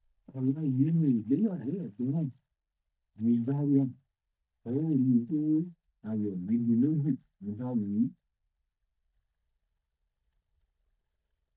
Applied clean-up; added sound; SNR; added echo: neural mask model DeepFilterNet 3.